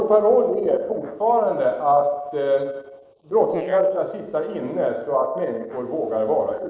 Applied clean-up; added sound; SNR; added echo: neural mask model Resemble Enhance denoiser.